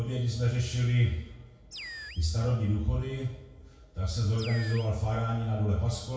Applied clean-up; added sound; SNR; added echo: none; Animal; 17 dB; reverberation time 0.6 s.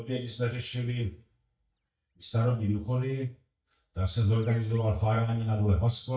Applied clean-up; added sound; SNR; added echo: neural mask model DeepFilterNet 3.